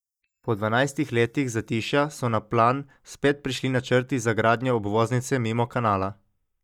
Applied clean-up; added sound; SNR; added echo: neural mask model DeepFilterNet 3.